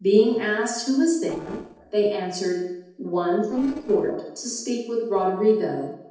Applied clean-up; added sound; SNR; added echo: neural separator model SepFormer DNS4.